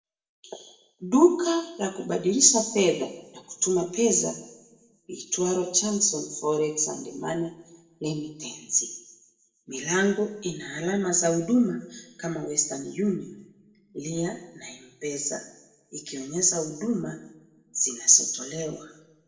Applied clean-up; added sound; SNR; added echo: none; none; none; reverberation time 0.8 s.